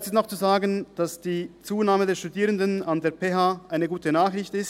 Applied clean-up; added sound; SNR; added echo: none; none; none; none.